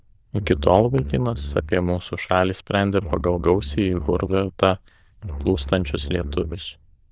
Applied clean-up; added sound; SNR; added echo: neural diffusion model UNIVERSE++.